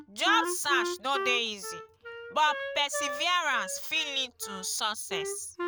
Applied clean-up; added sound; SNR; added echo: none; Wind instrument, woodwind instrument; 6 dB; none.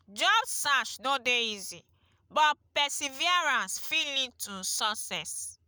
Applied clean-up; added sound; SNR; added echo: none; none; none; none.